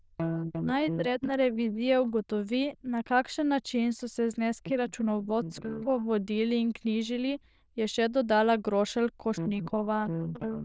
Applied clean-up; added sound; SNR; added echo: neural diffusion model UNIVERSE++.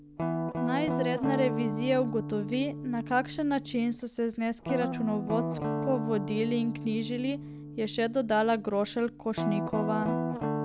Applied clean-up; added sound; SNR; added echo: none; Guitar; 4 dB; none.